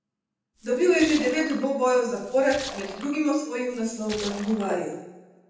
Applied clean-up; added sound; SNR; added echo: none; Splash, splatter; 15 dB; reverberation time 0.9 s.